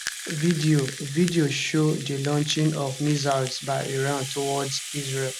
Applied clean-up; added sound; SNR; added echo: none; Rattle (instrument); 11 dB; none.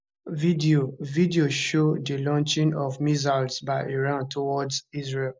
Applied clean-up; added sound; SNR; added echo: none; none; none; none.